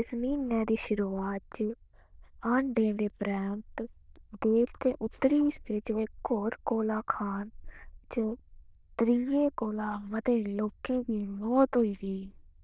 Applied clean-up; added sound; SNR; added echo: neural diffusion model UNIVERSE++.